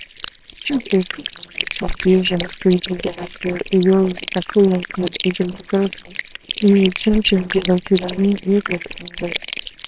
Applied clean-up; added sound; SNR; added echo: neural separator model SepFormer WHAMR!.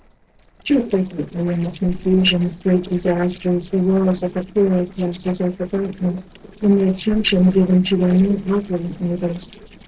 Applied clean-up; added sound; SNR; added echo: neural separator model SepFormer DNS4.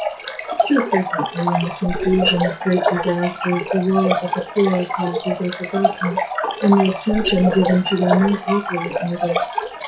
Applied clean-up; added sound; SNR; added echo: classical method WPE with log-MMSE.